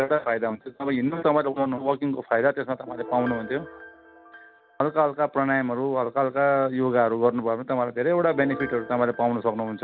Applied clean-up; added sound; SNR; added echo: none; Piano; 19 dB; none.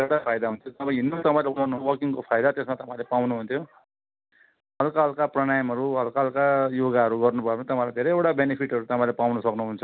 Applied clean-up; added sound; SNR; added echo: none; none; none; none.